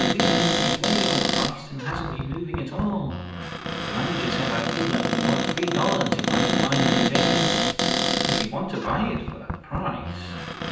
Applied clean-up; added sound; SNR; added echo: none; Cupboard open or close; -4 dB; reverberation time 0.9 s.